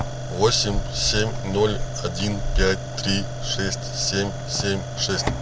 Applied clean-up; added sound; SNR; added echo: none; Keys jangling; 6 dB; none.